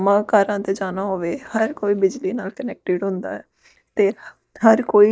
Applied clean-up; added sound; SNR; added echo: neural mask model DeepFilterNet 3.